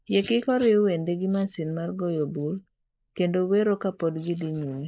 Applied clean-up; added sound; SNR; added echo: neural mask model Resemble Enhance denoiser.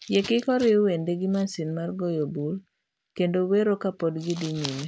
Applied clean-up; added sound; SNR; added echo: none; none; none; none.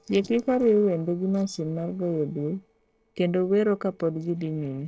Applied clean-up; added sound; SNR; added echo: neural separator model SepFormer DNS4.